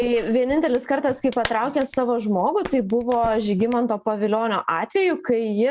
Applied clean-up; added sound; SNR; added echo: none; Clapping; 17 dB; none.